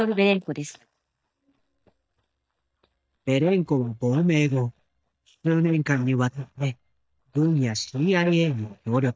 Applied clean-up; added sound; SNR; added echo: neural mask model DeepFilterNet 3.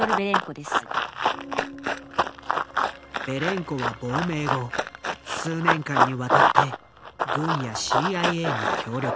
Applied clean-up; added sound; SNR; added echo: none; Run; -5 dB; none.